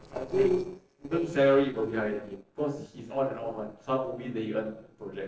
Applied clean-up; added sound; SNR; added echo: neural separator model SepFormer DNS4.